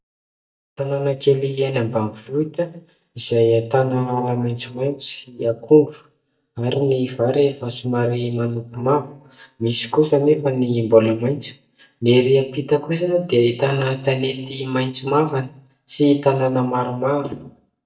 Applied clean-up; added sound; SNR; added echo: neural mask model DeepFilterNet 3.